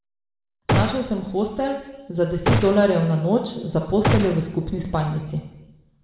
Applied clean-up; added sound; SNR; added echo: none; Gunshot, gunfire; 3 dB; reverberation time 1.0 s.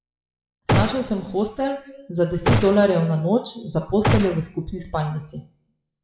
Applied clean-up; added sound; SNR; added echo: classical method WPE with log-MMSE.